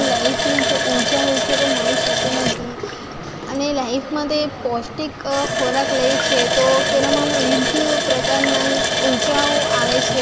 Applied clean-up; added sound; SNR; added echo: none; Water tap, faucet; -1 dB; none.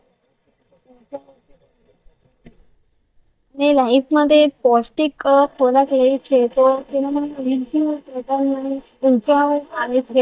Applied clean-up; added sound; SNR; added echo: neural mask model DeepFilterNet 3.